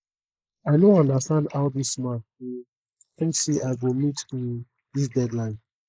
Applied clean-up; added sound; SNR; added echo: neural mask model Resemble Enhance denoiser.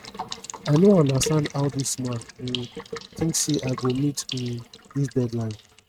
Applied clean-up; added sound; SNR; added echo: neural mask model RNNoise.